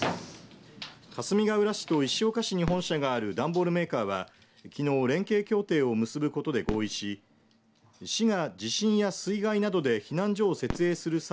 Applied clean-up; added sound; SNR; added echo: none; Fireworks; 18 dB; none.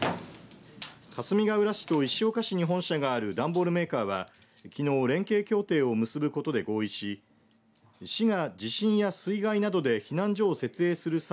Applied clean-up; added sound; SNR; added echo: none; none; none; none.